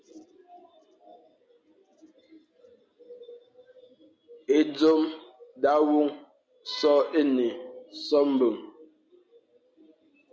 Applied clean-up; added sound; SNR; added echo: none; none; none; none.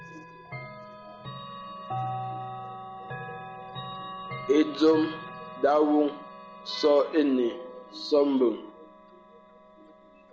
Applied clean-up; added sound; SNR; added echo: none; Chime / Clock; 12 dB; none.